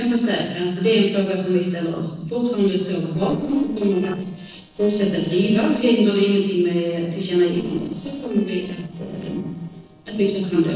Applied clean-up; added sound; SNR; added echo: neural separator model SepFormer DNS4.